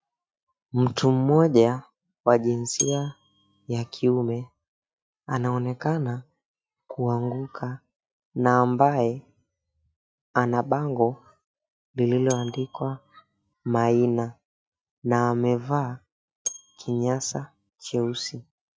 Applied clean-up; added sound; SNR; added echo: neural mask model RNNoise.